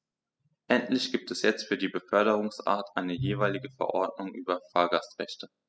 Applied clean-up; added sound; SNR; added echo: classical method spectral subtraction.